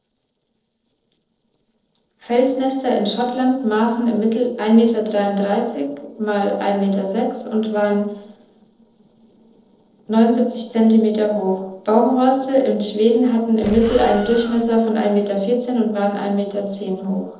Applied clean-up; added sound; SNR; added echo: neural separator model SepFormer DNS4.